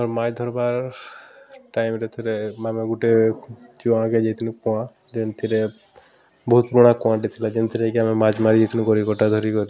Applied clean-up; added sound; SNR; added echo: none; none; none; none.